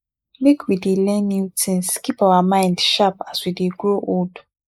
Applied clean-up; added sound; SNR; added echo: neural mask model Resemble Enhance denoiser.